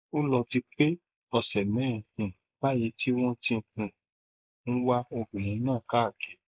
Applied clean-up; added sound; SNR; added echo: neural mask model Resemble Enhance denoiser.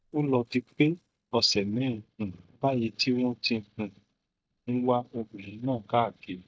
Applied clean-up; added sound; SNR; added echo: neural mask model DeepFilterNet 3.